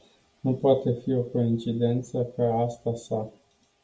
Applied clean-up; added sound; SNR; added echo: none; none; none; none.